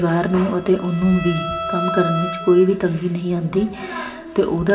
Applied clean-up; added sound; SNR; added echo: none; Bowed string instrument; 11 dB; reverberation time 0.7 s.